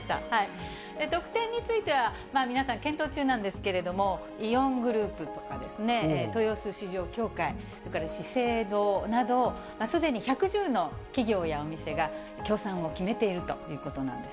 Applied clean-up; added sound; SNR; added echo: none; none; none; none.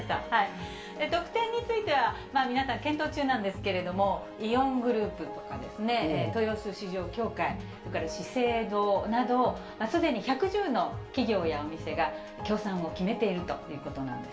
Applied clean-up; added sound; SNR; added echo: none; none; none; reverberation time 0.3 s.